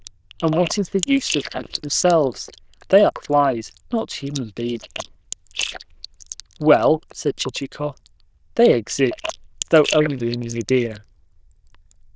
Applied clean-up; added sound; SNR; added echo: neural diffusion model UNIVERSE++.